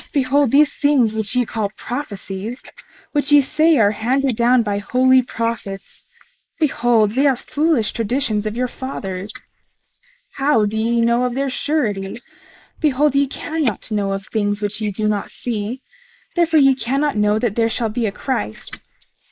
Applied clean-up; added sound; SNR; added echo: neural mask model Resemble Enhance denoiser.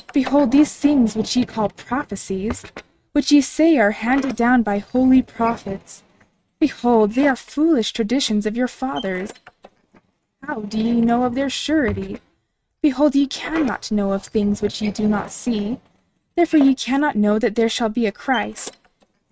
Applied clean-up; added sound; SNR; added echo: neural mask model RNNoise.